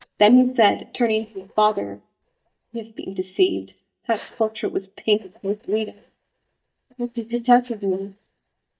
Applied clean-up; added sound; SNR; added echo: neural mask model DeepFilterNet 3.